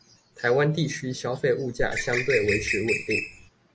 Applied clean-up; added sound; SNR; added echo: none; Bird; 3 dB; none.